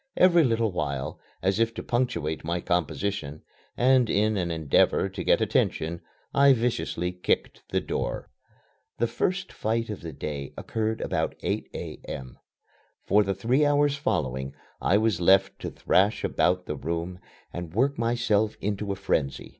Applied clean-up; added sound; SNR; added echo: none; none; none; none.